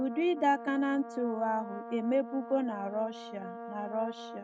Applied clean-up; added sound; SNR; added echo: neural mask model RNNoise.